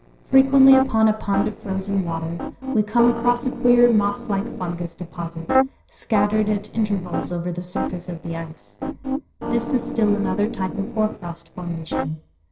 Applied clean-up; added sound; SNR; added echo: neural separator model SepFormer DNS4.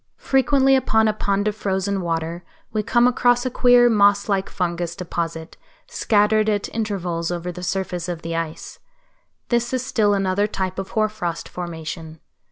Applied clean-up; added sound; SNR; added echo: none; none; none; none.